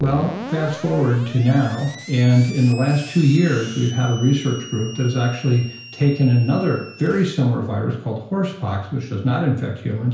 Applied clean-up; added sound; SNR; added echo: none; Screech; 18 dB; reverberation time 0.5 s.